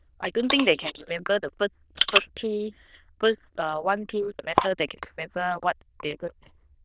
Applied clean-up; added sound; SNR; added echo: neural diffusion model UNIVERSE++.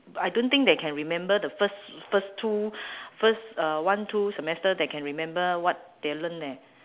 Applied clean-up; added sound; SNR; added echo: none; none; none; none.